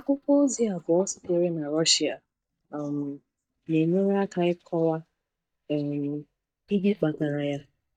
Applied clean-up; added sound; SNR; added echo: neural mask model DeepFilterNet 3.